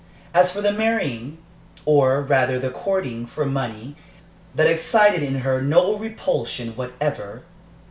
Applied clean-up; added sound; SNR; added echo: none; none; none; none.